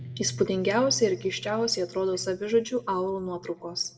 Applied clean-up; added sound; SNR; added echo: none; Guitar; 18 dB; reverberation time 0.9 s.